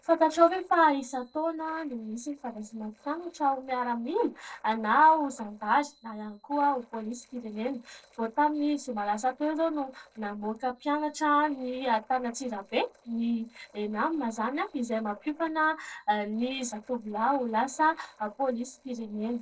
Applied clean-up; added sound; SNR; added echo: neural separator model SepFormer DNS4.